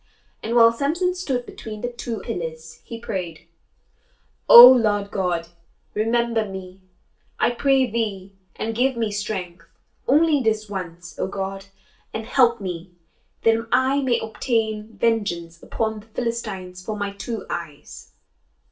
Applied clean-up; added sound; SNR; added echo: none; none; none; reverberation time 0.3 s.